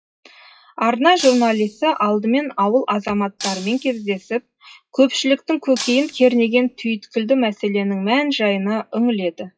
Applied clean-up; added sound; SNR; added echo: classical method WPE with log-MMSE.